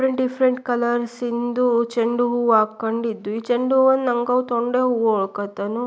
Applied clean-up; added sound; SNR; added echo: none; none; none; none.